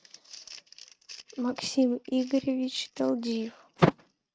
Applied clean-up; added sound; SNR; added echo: neural mask model RNNoise.